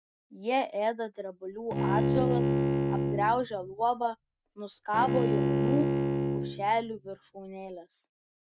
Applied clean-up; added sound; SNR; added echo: neural mask model RNNoise.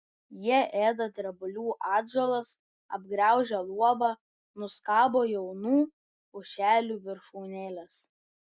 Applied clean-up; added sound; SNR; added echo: none; none; none; none.